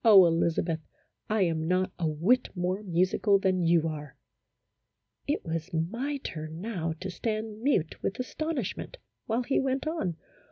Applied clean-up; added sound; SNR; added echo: none; none; none; none.